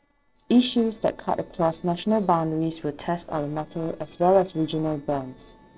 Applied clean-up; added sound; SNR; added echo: neural separator model SepFormer DNS4.